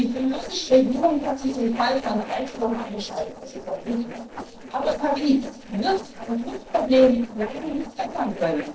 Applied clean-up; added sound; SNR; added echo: neural separator model SepFormer DNS4.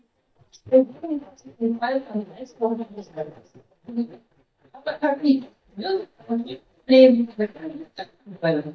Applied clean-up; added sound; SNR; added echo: neural mask model DeepFilterNet 3.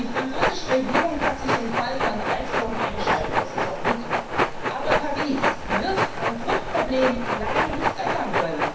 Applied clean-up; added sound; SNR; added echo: none; Train; -4 dB; reverberation time 0.6 s.